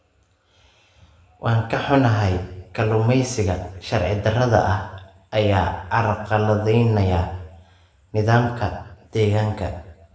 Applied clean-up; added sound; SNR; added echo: none; none; none; reverberation time 0.7 s.